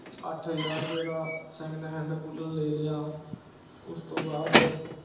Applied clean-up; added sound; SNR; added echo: none; Squeak / Slam / Wood; -1 dB; reverberation time 0.9 s.